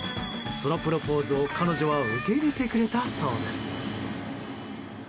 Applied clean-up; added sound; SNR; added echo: none; none; none; none.